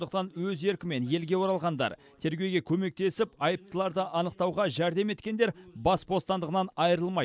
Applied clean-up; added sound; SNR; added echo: none; none; none; none.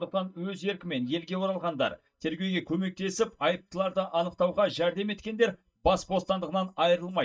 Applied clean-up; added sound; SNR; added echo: neural mask model DeepFilterNet 3.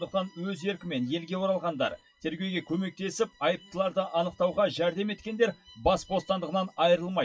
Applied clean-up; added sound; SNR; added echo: classical method WPE with log-MMSE.